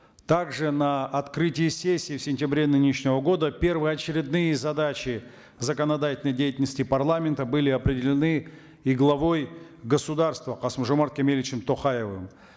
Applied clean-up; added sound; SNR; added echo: none; none; none; none.